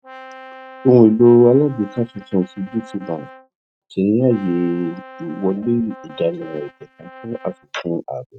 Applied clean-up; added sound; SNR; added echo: neural mask model RNNoise.